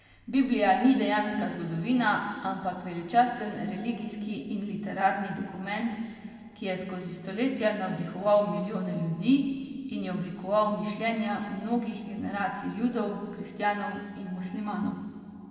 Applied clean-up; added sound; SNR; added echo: none; none; none; reverberation time 2.2 s.